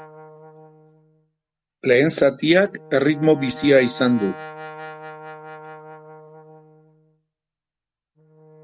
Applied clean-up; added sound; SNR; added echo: none; Brass instrument; 18 dB; none.